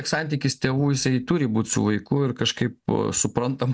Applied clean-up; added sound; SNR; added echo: none; none; none; none.